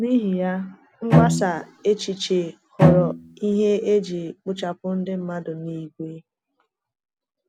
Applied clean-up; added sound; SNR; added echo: none; Bowed string instrument; -4 dB; none.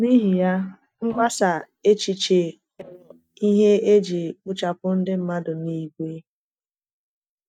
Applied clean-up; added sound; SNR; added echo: neural mask model DeepFilterNet 3.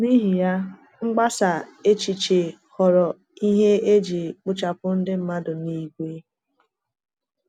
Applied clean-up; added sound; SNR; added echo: none; none; none; none.